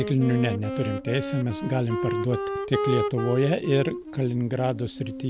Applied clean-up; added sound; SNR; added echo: none; Wind instrument, woodwind instrument; 5 dB; none.